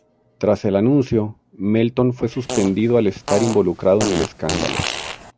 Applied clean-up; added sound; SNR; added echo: none; Fart; 8 dB; none.